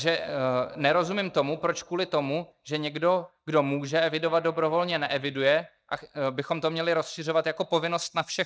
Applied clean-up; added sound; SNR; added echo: neural mask model DeepFilterNet 3.